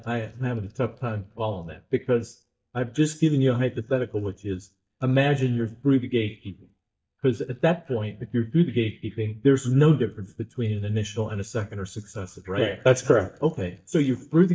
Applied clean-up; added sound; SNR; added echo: neural mask model DeepFilterNet 3.